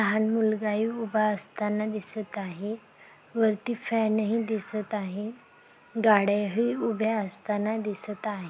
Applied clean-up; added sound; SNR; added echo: none; none; none; none.